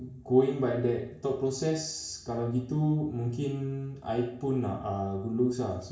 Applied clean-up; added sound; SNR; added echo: none; none; none; reverberation time 0.6 s.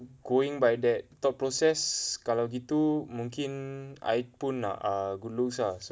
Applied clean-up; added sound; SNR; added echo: none; none; none; none.